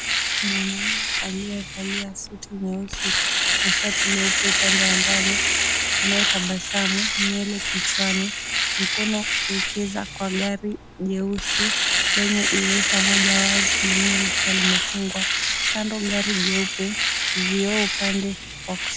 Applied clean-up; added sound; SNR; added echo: none; Domestic sounds, home sounds; -5 dB; none.